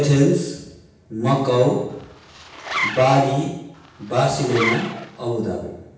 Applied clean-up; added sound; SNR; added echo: none; Zipper (clothing); 9 dB; reverberation time 0.9 s.